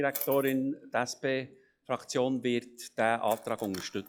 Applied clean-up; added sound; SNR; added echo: classical method log-MMSE.